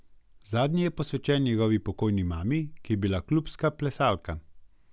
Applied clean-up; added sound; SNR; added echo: none; none; none; none.